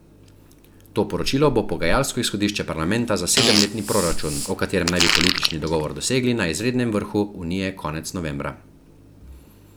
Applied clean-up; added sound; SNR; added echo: none; Fart; 1 dB; none.